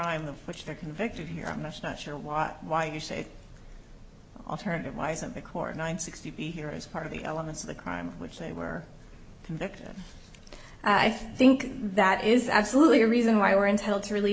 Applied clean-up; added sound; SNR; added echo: none; none; none; none.